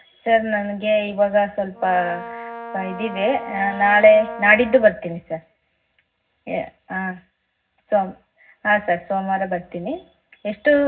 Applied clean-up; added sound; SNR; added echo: none; Brass instrument; 13 dB; reverberation time 0.4 s.